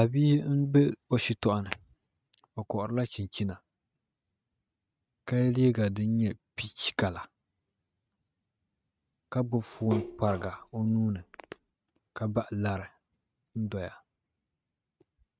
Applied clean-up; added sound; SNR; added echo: neural mask model RNNoise.